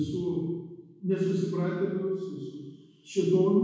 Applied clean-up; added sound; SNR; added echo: none; none; none; reverberation time 1.1 s.